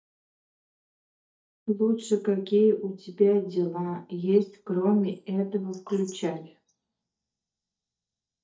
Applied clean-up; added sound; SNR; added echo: neural mask model DeepFilterNet 3.